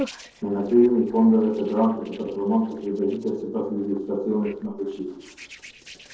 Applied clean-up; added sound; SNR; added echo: neural separator model SepFormer DNS4.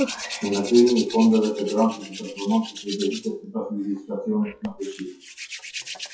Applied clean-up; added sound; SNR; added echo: classical method WPE with log-MMSE.